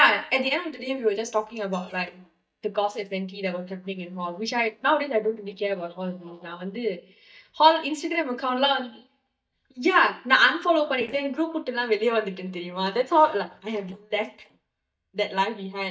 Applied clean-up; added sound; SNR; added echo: neural mask model DeepFilterNet 3.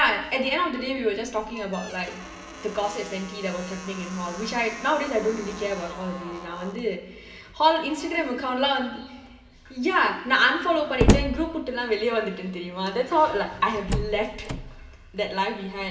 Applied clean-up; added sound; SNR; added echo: none; Slam; 7 dB; reverberation time 1.3 s.